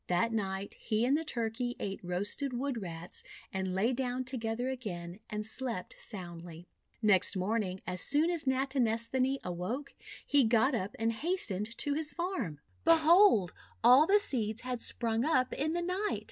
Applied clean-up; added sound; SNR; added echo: none; Hi-hat; 7 dB; none.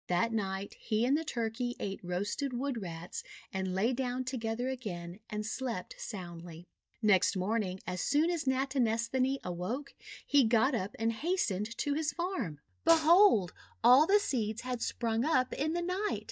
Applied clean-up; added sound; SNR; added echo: neural mask model DeepFilterNet 3.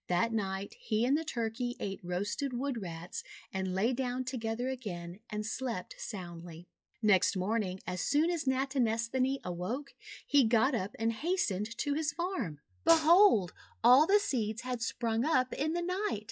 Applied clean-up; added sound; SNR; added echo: classical method log-MMSE.